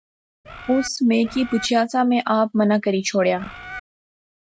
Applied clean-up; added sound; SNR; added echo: none; Bird; 14 dB; none.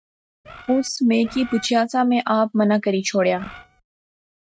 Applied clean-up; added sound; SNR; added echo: neural mask model RNNoise.